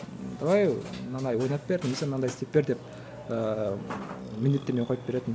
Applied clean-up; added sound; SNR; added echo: none; Burping, eructation; 13 dB; none.